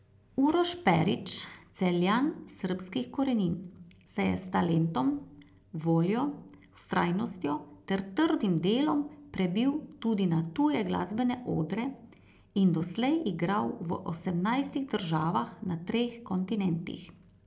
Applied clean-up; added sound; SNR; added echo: none; none; none; none.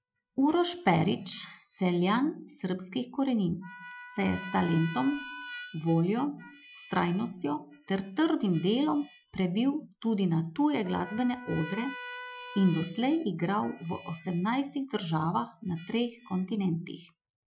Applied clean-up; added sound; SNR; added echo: classical method Wiener filter.